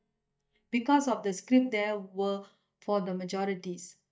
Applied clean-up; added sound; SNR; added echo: neural mask model DeepFilterNet 3.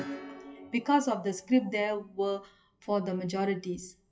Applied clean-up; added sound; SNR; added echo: classical method WPE with log-MMSE.